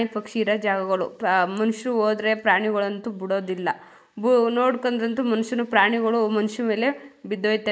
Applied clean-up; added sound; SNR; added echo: neural mask model Resemble Enhance denoiser.